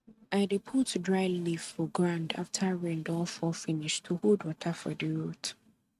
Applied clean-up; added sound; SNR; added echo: neural mask model RNNoise.